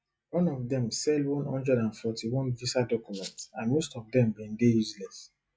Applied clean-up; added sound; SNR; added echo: classical method log-MMSE.